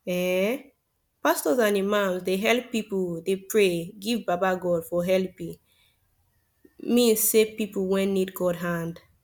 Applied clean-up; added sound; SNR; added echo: none; none; none; none.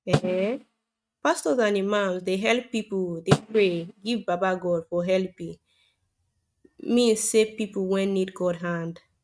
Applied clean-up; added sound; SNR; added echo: neural mask model RNNoise.